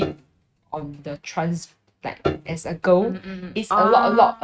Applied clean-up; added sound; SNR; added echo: neural mask model RNNoise.